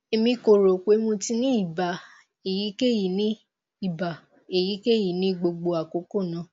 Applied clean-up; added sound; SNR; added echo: none; none; none; none.